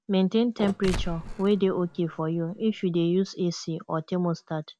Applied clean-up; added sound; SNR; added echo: none; Mechanisms; 10 dB; none.